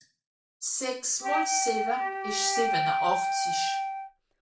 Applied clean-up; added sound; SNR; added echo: none; Wind instrument, woodwind instrument; -3 dB; reverberation time 0.3 s.